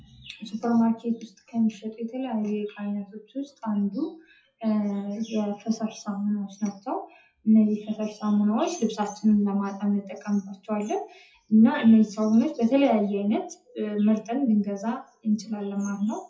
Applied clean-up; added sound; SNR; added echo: classical method WPE with log-MMSE.